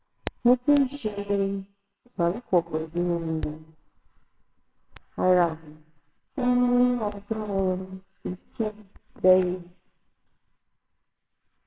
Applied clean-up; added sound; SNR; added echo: neural separator model SepFormer WHAMR!.